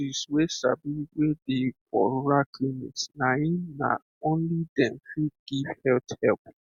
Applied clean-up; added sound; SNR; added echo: none; none; none; none.